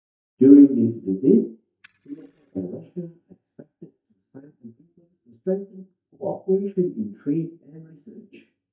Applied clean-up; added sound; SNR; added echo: neural mask model DeepFilterNet 3.